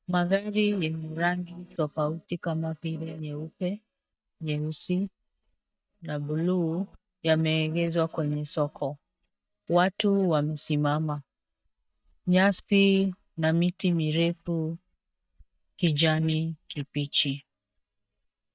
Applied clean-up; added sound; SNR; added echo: neural mask model DeepFilterNet 3.